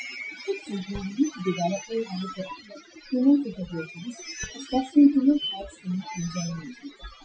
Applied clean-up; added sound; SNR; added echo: classical method Wiener filter.